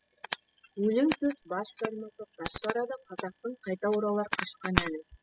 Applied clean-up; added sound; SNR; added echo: classical method spectral subtraction.